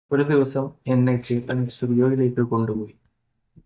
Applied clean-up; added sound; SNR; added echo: neural mask model DeepFilterNet 3.